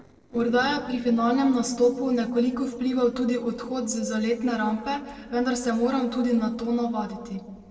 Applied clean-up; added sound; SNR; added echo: neural separator model SepFormer DNS4.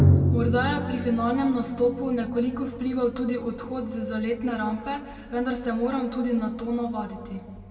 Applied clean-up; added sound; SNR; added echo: none; Drum; 2 dB; reverberation time 2.0 s.